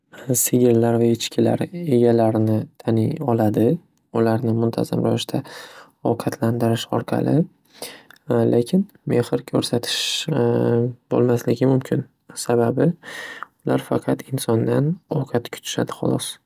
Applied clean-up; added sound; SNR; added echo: none; none; none; none.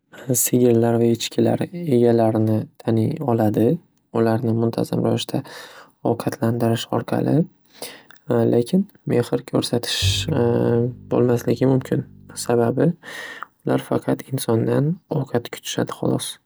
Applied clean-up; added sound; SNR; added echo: none; Bowed string instrument; 11 dB; none.